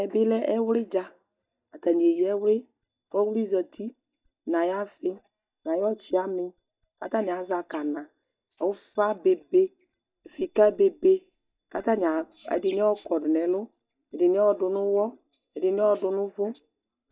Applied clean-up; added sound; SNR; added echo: neural mask model DeepFilterNet 3.